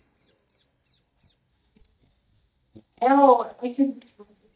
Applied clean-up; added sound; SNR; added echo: neural mask model DeepFilterNet 3.